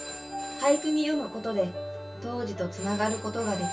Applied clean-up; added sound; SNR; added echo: none; Telephone; 12 dB; reverberation time 0.2 s.